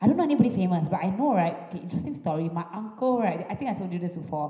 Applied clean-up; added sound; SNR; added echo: none; none; none; reverberation time 0.9 s.